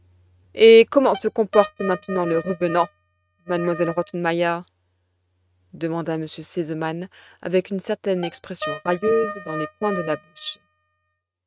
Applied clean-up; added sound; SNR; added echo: neural mask model RNNoise.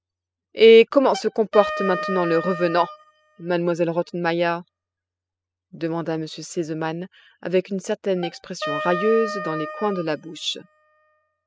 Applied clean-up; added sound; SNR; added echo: classical method spectral subtraction.